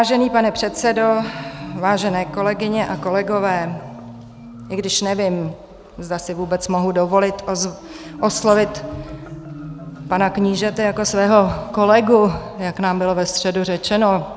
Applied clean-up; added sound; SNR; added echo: none; Marimba, xylophone; 17 dB; none.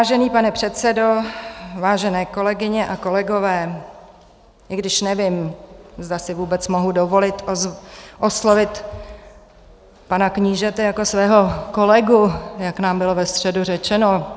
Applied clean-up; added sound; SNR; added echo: none; none; none; none.